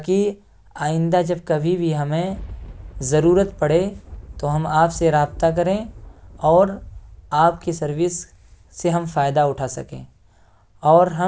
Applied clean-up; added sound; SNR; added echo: none; Thunder; 20 dB; none.